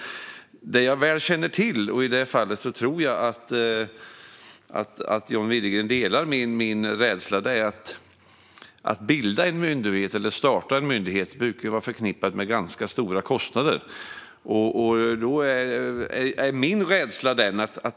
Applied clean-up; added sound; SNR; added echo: none; none; none; none.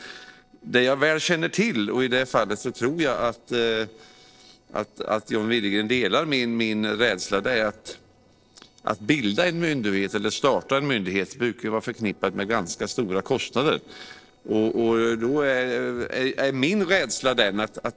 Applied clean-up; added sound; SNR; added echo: neural separator model SepFormer DNS4.